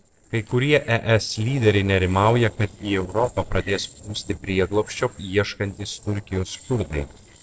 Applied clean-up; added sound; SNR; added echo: neural separator model SepFormer DNS4.